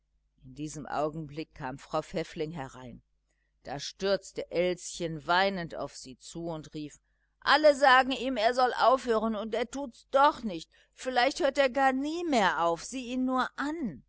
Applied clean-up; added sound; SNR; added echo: none; none; none; none.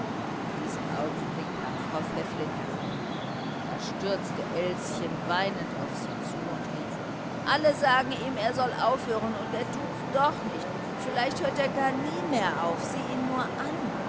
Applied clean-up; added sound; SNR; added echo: none; Traffic noise, roadway noise; 2 dB; none.